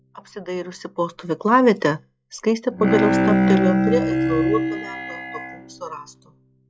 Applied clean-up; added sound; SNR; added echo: classical method log-MMSE.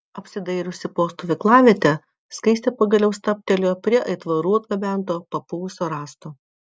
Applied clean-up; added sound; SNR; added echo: none; none; none; none.